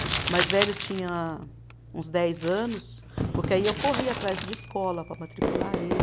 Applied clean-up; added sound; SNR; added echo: none; Crumpling, crinkling + Fireworks; 2 dB; none.